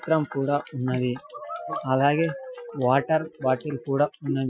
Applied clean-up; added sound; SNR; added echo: classical method Wiener filter.